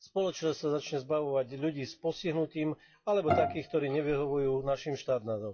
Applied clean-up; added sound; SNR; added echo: classical method WPE with log-MMSE.